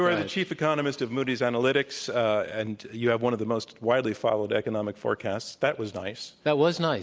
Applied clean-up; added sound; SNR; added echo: none; none; none; none.